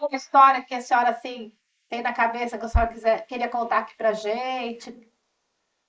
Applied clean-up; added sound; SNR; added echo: neural mask model Resemble Enhance denoiser.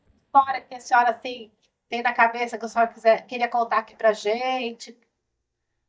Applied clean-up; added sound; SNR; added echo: neural mask model DeepFilterNet 3.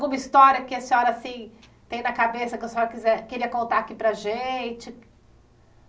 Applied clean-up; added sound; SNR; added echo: none; none; none; none.